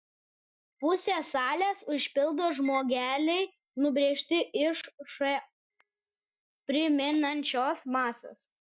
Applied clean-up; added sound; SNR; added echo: neural mask model DeepFilterNet 3.